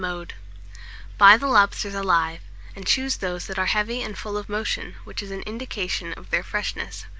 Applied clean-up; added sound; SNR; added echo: none; Mechanical fan; 13 dB; none.